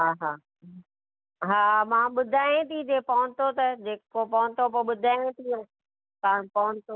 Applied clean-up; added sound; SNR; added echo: none; none; none; none.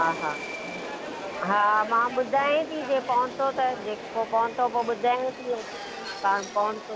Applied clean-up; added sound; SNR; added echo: none; Subway, metro, underground; 10 dB; none.